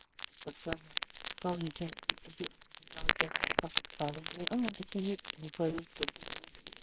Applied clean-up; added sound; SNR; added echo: neural separator model SepFormer WHAMR!.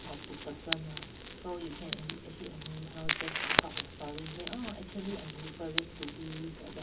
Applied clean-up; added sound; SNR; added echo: none; Crackle; -4 dB; reverberation time 0.3 s.